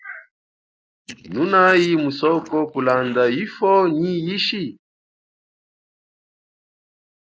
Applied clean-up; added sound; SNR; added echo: neural mask model Resemble Enhance denoiser.